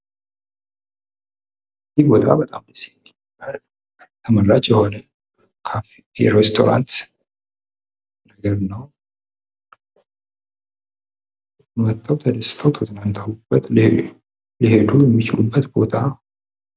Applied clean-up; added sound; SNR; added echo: none; none; none; none.